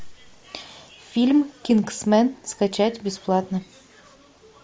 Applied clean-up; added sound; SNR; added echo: none; none; none; none.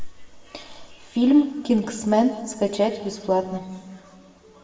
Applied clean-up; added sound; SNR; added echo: none; none; none; reverberation time 1.4 s.